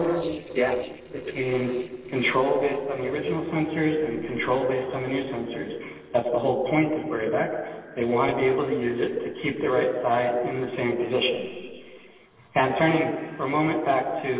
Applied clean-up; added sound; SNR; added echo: neural separator model SepFormer DNS4.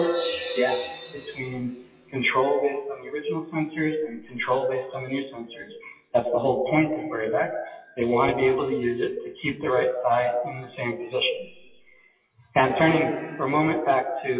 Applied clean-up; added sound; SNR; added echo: classical method WPE with log-MMSE.